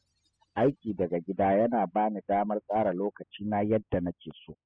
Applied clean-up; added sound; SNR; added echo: classical method spectral subtraction.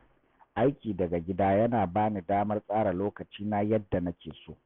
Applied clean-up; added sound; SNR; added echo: none; none; none; none.